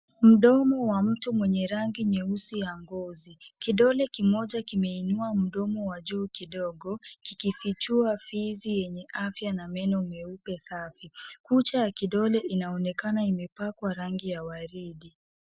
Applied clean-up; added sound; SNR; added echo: none; none; none; none.